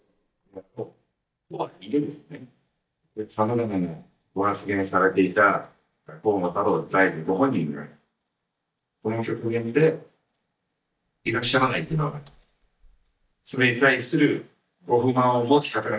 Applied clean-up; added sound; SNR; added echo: neural mask model DeepFilterNet 3.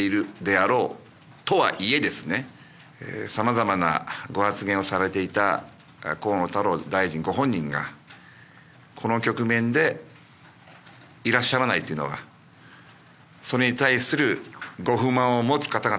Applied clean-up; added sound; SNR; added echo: none; none; none; none.